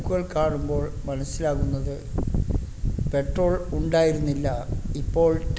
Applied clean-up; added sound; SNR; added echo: none; none; none; none.